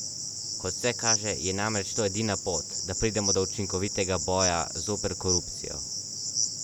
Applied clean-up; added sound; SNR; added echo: none; Cricket; 1 dB; none.